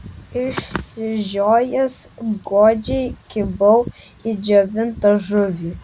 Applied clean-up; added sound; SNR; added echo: none; Wind / Rain; 19 dB; none.